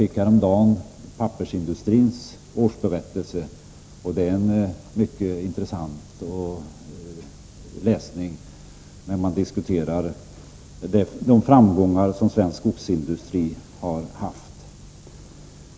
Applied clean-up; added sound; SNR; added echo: none; none; none; none.